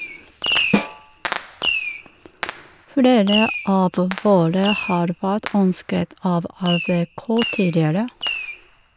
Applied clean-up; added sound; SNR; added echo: none; Fireworks + Snare drum; 6 dB; none.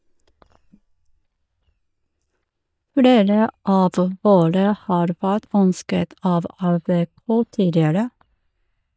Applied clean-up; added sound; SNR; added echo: neural mask model DeepFilterNet 3.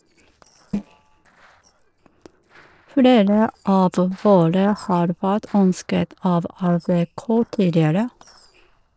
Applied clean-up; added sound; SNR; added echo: neural separator model SepFormer DNS4.